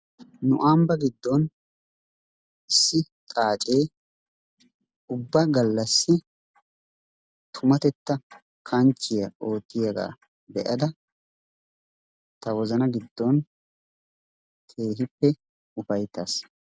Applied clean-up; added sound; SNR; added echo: none; none; none; none.